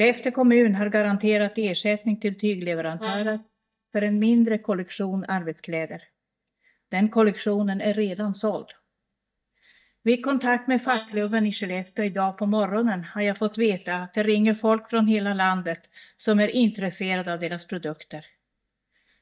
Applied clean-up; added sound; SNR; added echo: neural mask model DeepFilterNet 3.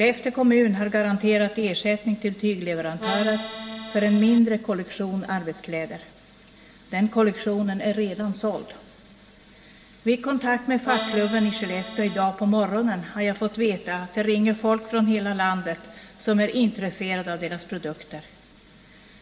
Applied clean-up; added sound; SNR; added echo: none; Accordion; 8 dB; reverberation time 2.1 s.